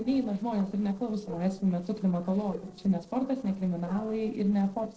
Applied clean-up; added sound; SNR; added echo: neural separator model SepFormer DNS4.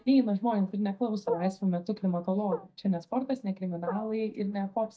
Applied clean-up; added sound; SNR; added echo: neural mask model DeepFilterNet 3.